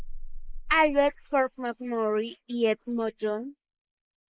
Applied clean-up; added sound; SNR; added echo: neural mask model Resemble Enhance denoiser.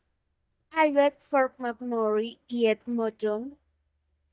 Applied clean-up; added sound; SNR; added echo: neural mask model DeepFilterNet 3.